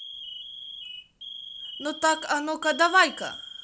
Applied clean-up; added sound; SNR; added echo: none; Alarm; 13 dB; none.